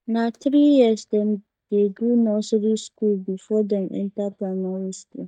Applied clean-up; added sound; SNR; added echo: neural mask model DeepFilterNet 3.